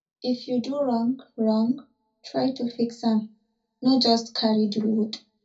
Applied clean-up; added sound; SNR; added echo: none; none; none; reverberation time 0.3 s.